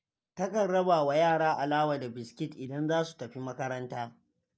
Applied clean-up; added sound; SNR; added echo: neural mask model DeepFilterNet 3.